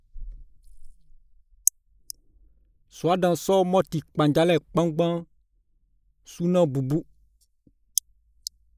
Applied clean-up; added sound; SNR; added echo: neural mask model Resemble Enhance denoiser.